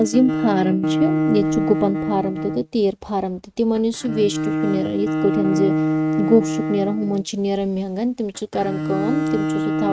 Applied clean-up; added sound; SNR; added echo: neural mask model RNNoise.